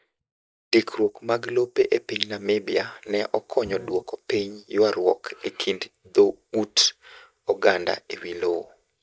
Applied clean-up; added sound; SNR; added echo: neural mask model DeepFilterNet 3.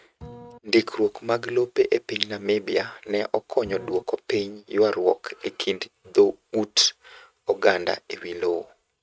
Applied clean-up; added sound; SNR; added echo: neural mask model RNNoise.